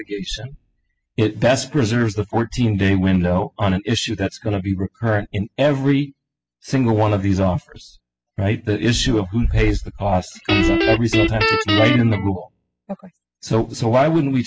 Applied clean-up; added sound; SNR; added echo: classical method spectral subtraction.